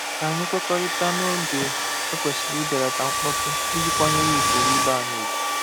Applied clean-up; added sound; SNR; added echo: none; Domestic sounds, home sounds; -4 dB; none.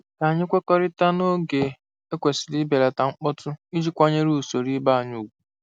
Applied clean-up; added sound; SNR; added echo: none; none; none; none.